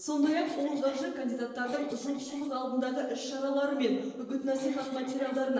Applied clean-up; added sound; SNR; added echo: neural separator model SepFormer DNS4.